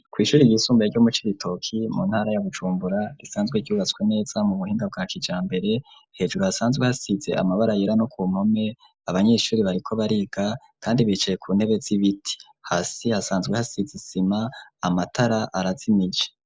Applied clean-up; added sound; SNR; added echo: neural mask model Resemble Enhance denoiser.